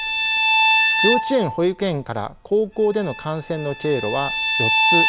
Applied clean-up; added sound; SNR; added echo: none; Bowed string instrument; -2 dB; none.